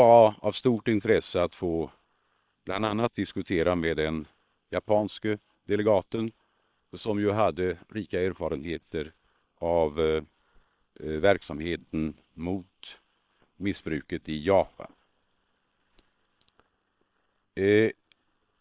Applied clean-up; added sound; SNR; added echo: neural separator model SepFormer WHAM!.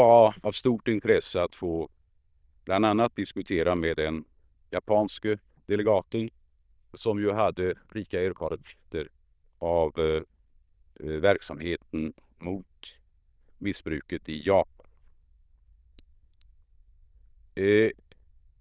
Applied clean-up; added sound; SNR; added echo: neural diffusion model UNIVERSE++.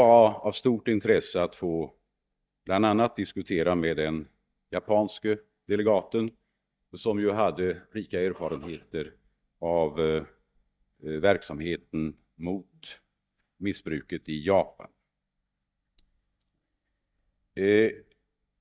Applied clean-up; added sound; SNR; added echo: neural mask model DeepFilterNet 3.